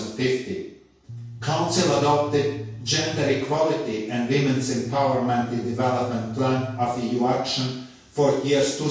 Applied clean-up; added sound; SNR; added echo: none; Bass guitar; 11 dB; reverberation time 0.6 s.